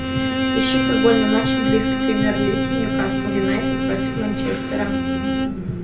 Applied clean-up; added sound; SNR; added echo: none; Bowed string instrument; -1 dB; reverberation time 0.3 s.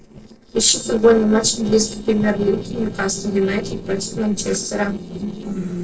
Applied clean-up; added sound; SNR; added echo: neural separator model SepFormer DNS4.